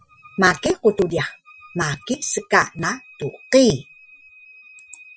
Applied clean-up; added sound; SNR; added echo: classical method Wiener filter.